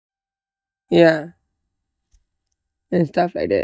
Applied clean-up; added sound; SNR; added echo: neural mask model DeepFilterNet 3.